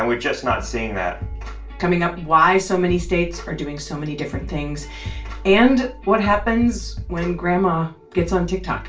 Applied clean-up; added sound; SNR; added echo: none; none; none; reverberation time 0.3 s.